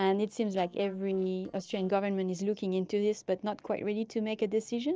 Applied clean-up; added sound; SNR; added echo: neural separator model SepFormer DNS4.